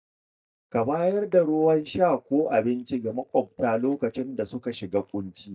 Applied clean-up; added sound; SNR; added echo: neural mask model DeepFilterNet 3.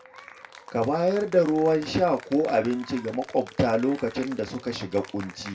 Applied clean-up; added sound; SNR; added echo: none; Applause / Cheering; 19 dB; reverberation time 0.2 s.